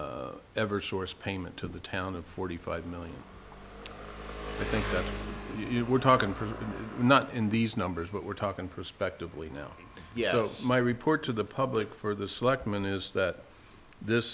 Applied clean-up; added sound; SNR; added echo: none; Engine; 13 dB; none.